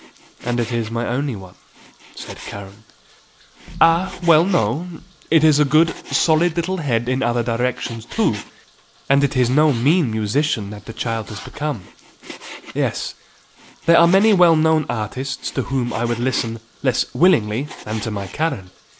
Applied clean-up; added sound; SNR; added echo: none; Frying (food); 19 dB; none.